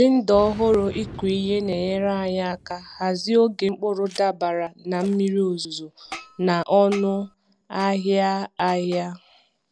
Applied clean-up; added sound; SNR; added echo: none; Boom; 20 dB; none.